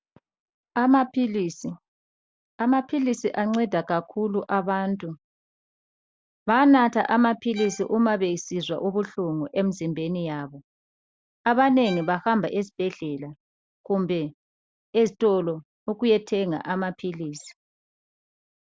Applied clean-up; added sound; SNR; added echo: none; Bowed string instrument; 20 dB; none.